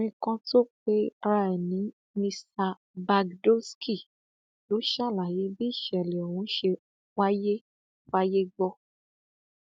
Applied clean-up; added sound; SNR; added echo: none; none; none; none.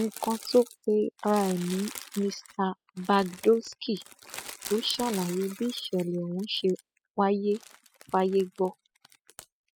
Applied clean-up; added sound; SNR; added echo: classical method spectral subtraction.